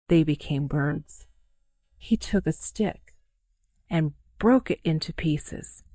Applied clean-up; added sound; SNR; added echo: neural mask model DeepFilterNet 3.